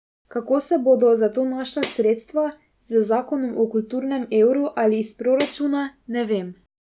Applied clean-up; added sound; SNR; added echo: none; Tambourine; 16 dB; none.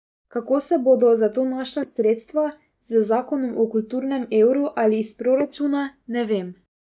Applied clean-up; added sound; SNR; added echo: neural mask model DeepFilterNet 3.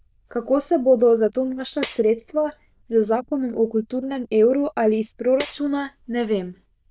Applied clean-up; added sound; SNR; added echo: neural diffusion model UNIVERSE++.